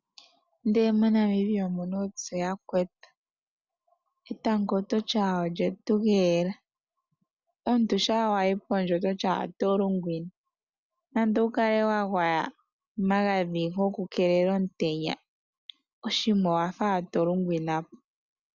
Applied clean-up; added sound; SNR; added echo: none; none; none; none.